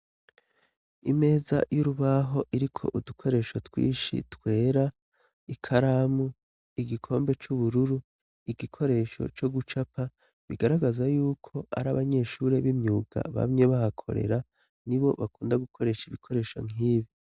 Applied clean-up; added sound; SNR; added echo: none; none; none; none.